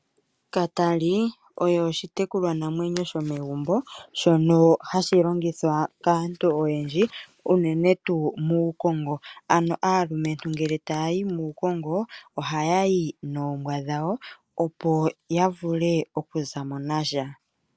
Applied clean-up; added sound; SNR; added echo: none; none; none; none.